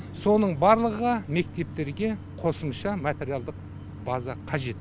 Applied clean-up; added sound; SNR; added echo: none; none; none; none.